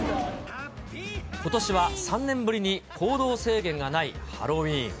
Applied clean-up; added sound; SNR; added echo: none; none; none; none.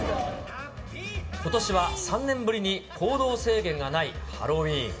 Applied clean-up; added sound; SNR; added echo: none; none; none; reverberation time 0.7 s.